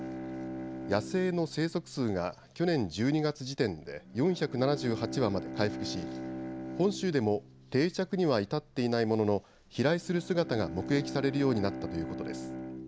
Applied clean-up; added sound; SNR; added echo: none; Bowed string instrument; 10 dB; none.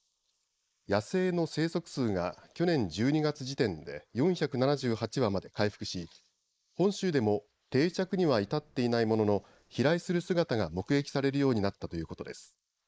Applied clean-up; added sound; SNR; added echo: neural mask model Resemble Enhance denoiser.